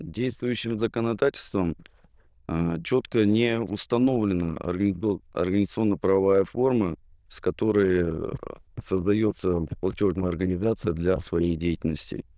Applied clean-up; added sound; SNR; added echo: neural diffusion model UNIVERSE++.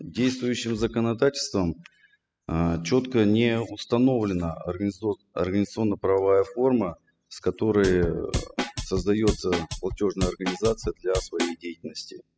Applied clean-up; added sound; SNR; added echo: classical method spectral subtraction.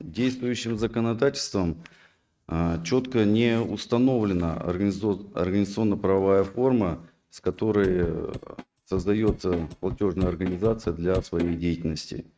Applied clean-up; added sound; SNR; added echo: neural mask model RNNoise.